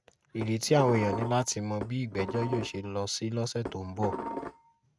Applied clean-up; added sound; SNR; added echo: neural mask model RNNoise.